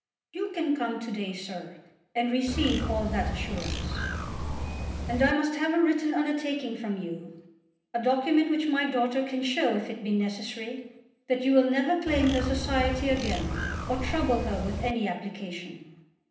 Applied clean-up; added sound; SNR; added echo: none; Bird; 3 dB; reverberation time 0.8 s.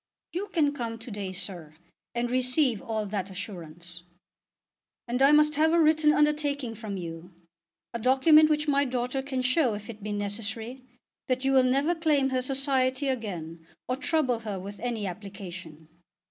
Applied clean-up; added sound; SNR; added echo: none; none; none; none.